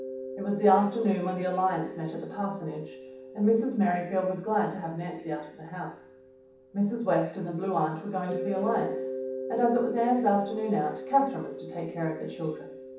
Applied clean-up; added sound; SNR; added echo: none; Mallet percussion; 10 dB; reverberation time 0.7 s.